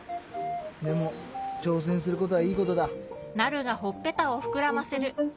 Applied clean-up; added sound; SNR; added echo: none; none; none; none.